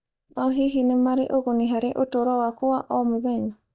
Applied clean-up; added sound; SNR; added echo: neural mask model DeepFilterNet 3.